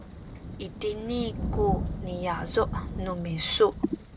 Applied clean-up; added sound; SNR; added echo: none; Thunder; 4 dB; none.